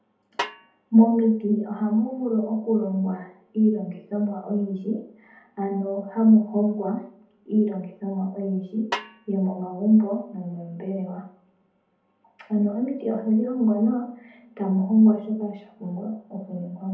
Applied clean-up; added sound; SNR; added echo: none; Snare drum; 11 dB; reverberation time 0.6 s.